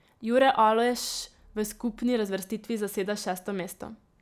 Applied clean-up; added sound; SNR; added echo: none; none; none; none.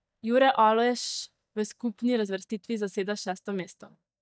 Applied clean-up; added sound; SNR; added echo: neural mask model DeepFilterNet 3.